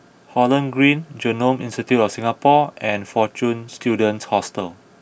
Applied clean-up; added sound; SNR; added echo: none; none; none; none.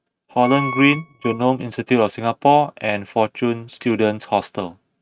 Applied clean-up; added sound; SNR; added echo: neural mask model RNNoise.